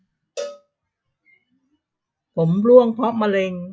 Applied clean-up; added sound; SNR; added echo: classical method log-MMSE.